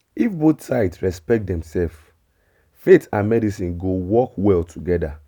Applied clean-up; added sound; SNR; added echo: none; none; none; none.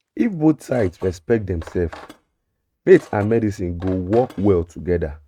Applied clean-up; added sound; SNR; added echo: neural mask model RNNoise.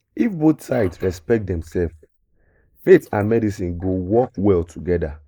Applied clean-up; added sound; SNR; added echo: neural mask model Resemble Enhance denoiser.